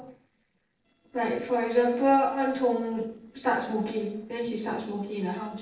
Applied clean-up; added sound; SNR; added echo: neural separator model SepFormer DNS4.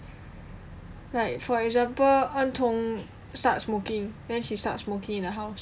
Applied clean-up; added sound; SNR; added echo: none; none; none; none.